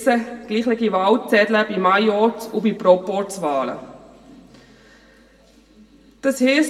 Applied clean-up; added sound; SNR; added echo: none; none; none; reverberation time 1.0 s.